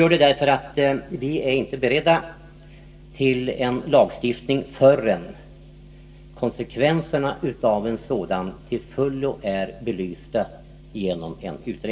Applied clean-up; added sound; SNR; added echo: none; none; none; reverberation time 0.7 s.